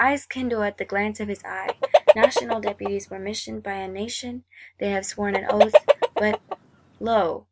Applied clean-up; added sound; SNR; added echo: none; Chicken, rooster; -5 dB; none.